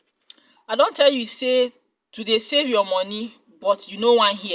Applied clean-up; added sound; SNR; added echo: none; none; none; none.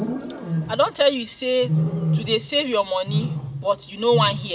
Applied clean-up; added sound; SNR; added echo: none; Wild animals; 3 dB; none.